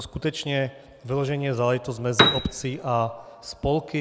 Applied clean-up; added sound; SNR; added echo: none; Piano; -2 dB; none.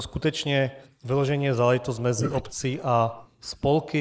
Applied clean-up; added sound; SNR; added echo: neural mask model Resemble Enhance denoiser.